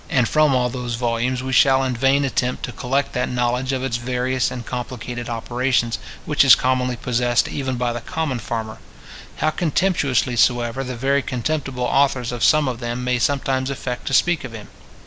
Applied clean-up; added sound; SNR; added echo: none; none; none; none.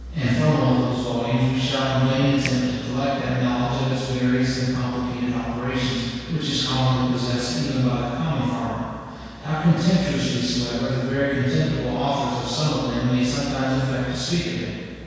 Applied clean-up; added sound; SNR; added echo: none; Finger snapping; 20 dB; reverberation time 2.0 s.